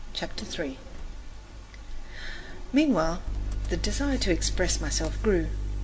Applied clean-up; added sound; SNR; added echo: none; Motor vehicle (road); 13 dB; reverberation time 2.2 s.